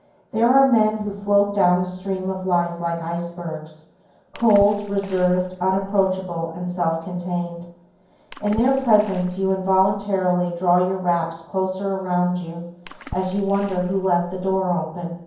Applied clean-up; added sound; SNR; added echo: none; Water / Splash, splatter; 17 dB; reverberation time 0.9 s.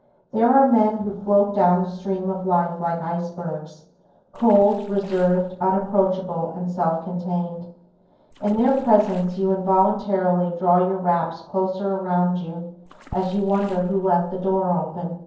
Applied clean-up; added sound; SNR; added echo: neural separator model SepFormer DNS4.